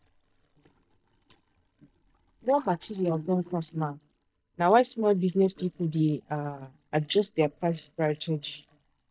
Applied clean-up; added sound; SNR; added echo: neural mask model DeepFilterNet 3.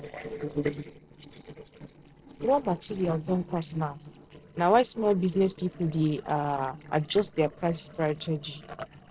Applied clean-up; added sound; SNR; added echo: neural separator model SepFormer DNS4.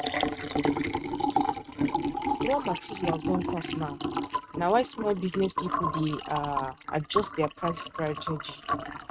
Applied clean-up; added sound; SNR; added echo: neural mask model RNNoise.